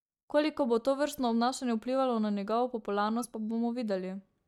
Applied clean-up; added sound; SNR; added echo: neural mask model DeepFilterNet 3.